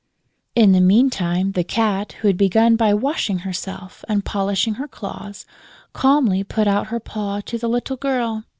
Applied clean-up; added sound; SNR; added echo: none; none; none; none.